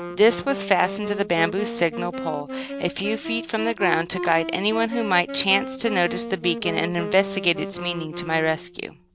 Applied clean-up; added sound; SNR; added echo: none; Wind instrument, woodwind instrument; 8 dB; none.